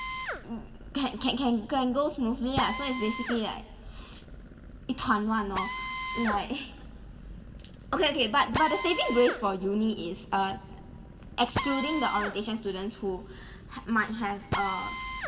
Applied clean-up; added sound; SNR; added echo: none; Drill; 8 dB; reverberation time 1.3 s.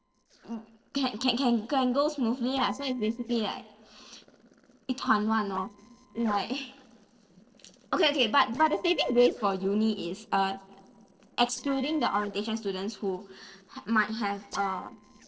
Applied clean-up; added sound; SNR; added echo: neural separator model SepFormer DNS4.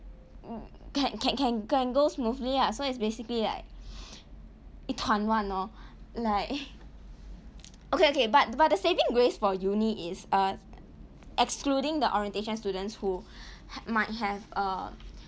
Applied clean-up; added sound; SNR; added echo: none; none; none; none.